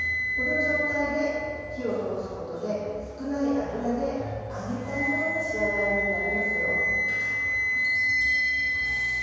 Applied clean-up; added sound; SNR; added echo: none; Wind instrument, woodwind instrument; -2 dB; reverberation time 1.9 s.